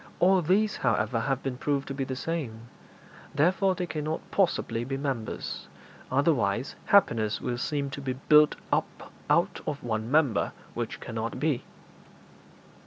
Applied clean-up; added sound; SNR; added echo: none; none; none; none.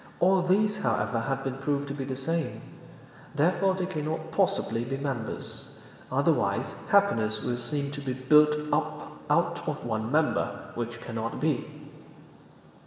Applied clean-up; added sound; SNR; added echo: none; none; none; reverberation time 2.8 s.